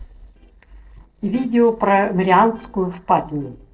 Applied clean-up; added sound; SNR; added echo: neural separator model SepFormer DNS4.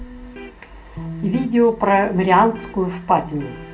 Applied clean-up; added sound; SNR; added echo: none; Electric guitar; 16 dB; reverberation time 0.2 s.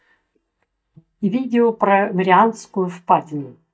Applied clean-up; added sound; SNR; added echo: neural mask model DeepFilterNet 3.